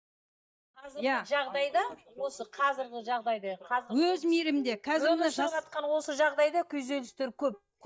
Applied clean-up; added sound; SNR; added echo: neural mask model DeepFilterNet 3.